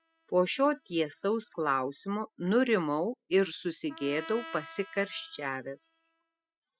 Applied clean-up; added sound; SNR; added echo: classical method spectral subtraction.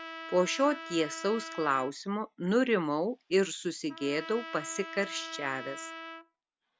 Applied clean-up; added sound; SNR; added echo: none; Trumpet; 13 dB; none.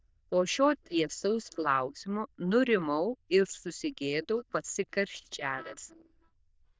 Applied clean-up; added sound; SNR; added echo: neural diffusion model UNIVERSE++.